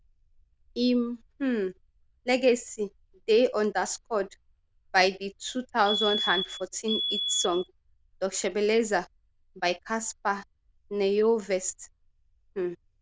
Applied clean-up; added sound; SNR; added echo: neural diffusion model UNIVERSE++.